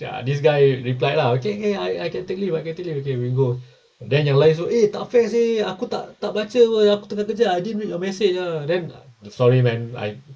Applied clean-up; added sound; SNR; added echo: neural mask model Resemble Enhance denoiser.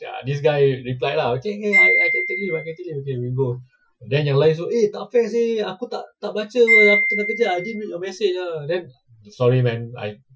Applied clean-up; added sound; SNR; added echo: classical method Wiener filter.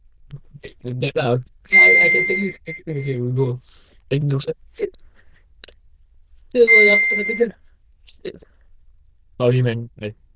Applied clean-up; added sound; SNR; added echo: neural diffusion model UNIVERSE++.